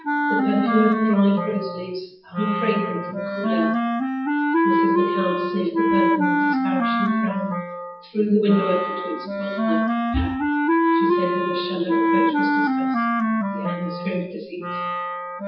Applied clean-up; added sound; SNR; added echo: classical method WPE with log-MMSE.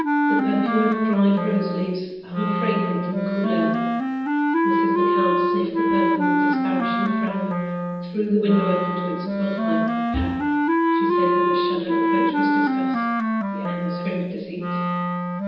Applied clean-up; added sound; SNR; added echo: none; Wind instrument, woodwind instrument; -5 dB; reverberation time 1.1 s.